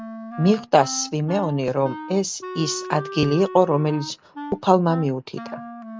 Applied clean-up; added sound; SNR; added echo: none; Wind instrument, woodwind instrument; 13 dB; none.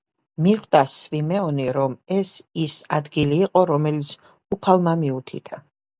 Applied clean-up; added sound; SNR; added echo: none; none; none; none.